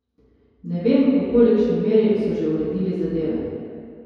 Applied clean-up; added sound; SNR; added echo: none; none; none; reverberation time 2.2 s.